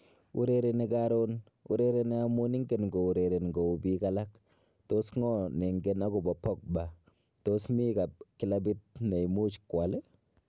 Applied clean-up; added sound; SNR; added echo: none; none; none; none.